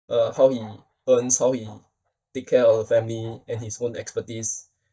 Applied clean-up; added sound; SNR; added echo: neural mask model DeepFilterNet 3.